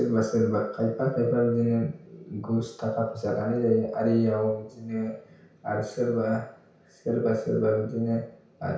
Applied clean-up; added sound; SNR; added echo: none; none; none; reverberation time 0.6 s.